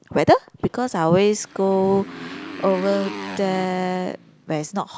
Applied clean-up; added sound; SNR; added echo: none; Motorcycle; 14 dB; none.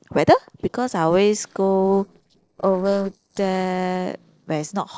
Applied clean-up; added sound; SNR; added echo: neural separator model SepFormer DNS4.